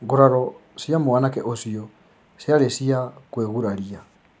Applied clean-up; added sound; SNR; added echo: none; none; none; none.